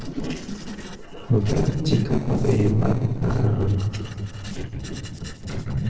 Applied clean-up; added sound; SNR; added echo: neural separator model SepFormer DNS4.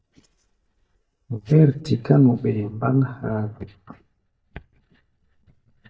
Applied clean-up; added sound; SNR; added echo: neural mask model DeepFilterNet 3.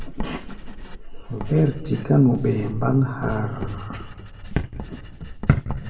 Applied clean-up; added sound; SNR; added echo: none; Writing; 9 dB; reverberation time 1.4 s.